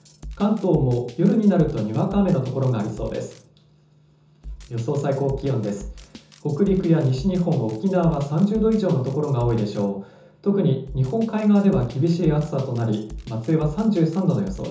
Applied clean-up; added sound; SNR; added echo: none; Drum kit; 18 dB; reverberation time 0.6 s.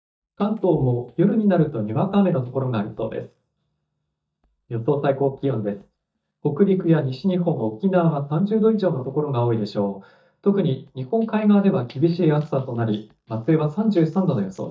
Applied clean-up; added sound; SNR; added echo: neural mask model DeepFilterNet 3.